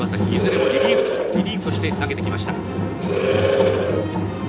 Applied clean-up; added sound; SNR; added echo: none; Animal; -2 dB; reverberation time 0.3 s.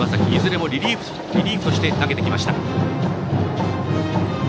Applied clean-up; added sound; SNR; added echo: none; none; none; none.